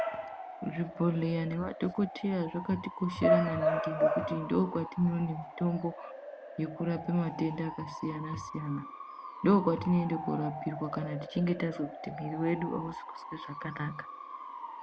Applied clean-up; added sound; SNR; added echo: none; Bark / Motor vehicle (road) / Siren; 5 dB; none.